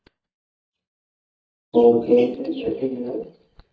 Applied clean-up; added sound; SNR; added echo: neural mask model DeepFilterNet 3.